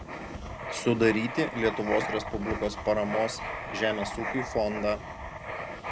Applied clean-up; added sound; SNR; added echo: none; Writing; 6 dB; none.